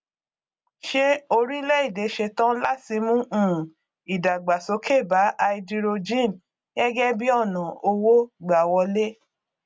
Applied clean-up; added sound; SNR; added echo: none; none; none; none.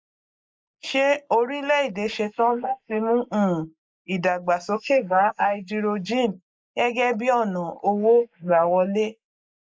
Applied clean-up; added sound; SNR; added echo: neural mask model Resemble Enhance denoiser.